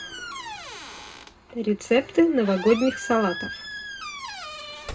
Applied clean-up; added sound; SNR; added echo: none; Squeak; 11 dB; reverberation time 0.2 s.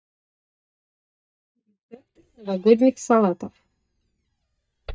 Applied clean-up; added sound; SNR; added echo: neural mask model DeepFilterNet 3.